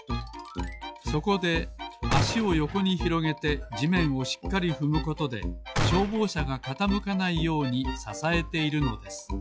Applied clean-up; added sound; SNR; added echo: classical method log-MMSE.